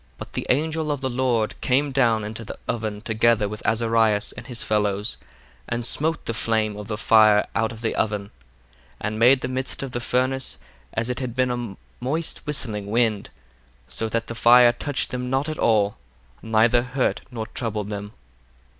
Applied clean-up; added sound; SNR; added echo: none; none; none; none.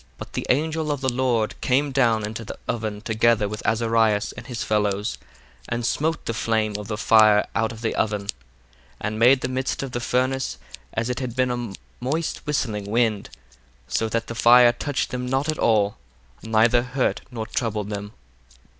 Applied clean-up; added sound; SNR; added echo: none; Scissors; 20 dB; none.